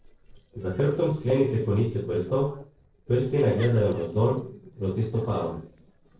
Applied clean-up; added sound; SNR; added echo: neural separator model SepFormer DNS4.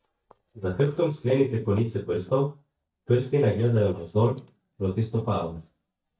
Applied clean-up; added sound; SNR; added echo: neural mask model DeepFilterNet 3.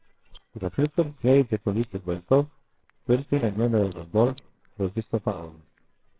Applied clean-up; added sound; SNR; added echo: neural separator model SepFormer WHAMR!.